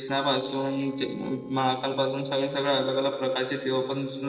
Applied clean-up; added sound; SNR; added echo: neural separator model SepFormer DNS4.